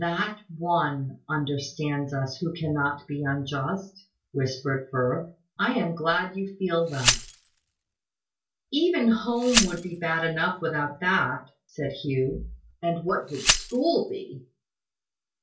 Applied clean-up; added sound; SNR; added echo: none; Glass; 2 dB; reverberation time 0.2 s.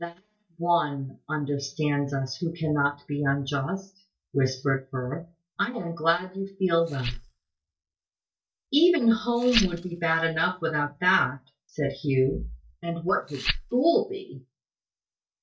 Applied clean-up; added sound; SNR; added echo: neural mask model DeepFilterNet 3.